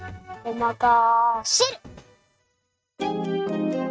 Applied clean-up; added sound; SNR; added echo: neural mask model RNNoise.